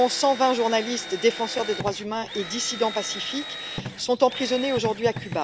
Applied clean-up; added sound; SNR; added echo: none; Drill; 10 dB; none.